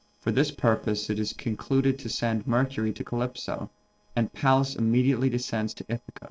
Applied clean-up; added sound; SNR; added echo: neural separator model SepFormer DNS4.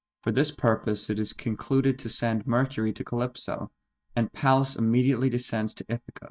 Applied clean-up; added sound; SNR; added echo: neural mask model DeepFilterNet 3.